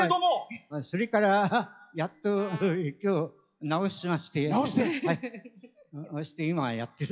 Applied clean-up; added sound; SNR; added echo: classical method log-MMSE.